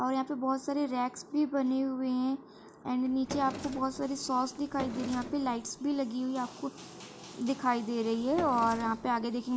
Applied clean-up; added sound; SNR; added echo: none; Drawer open or close; 12 dB; none.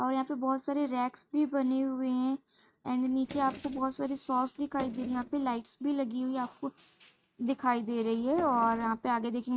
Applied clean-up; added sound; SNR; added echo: neural mask model RNNoise.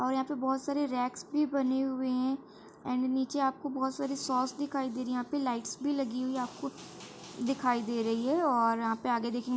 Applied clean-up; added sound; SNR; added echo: none; none; none; none.